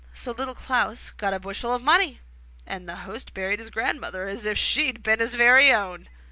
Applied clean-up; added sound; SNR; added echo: none; none; none; none.